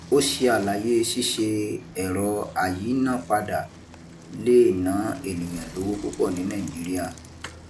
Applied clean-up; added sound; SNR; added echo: none; Bicycle; 18 dB; none.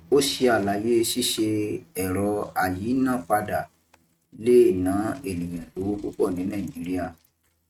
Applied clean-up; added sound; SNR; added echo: neural mask model RNNoise.